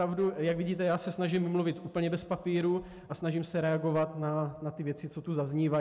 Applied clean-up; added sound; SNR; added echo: none; none; none; none.